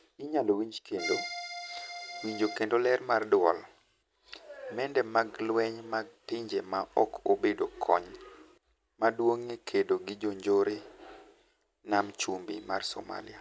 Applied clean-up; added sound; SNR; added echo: none; Accordion; 7 dB; none.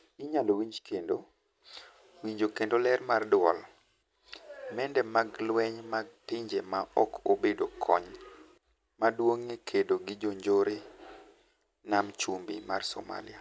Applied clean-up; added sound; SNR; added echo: none; none; none; none.